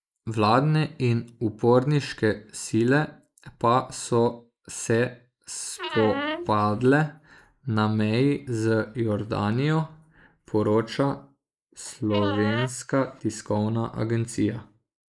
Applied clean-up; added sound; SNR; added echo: neural mask model Resemble Enhance denoiser.